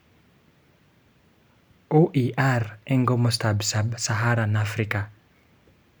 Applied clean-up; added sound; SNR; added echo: none; none; none; none.